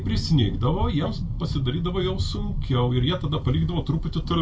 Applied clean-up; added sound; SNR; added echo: none; Tabla; 18 dB; reverberation time 0.2 s.